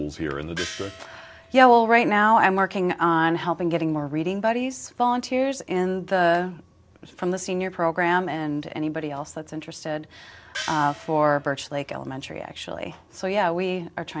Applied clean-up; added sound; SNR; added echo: none; Gong; 13 dB; none.